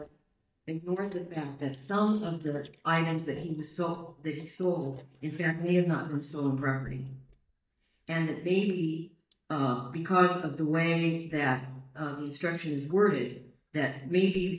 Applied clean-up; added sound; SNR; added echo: neural mask model DeepFilterNet 3.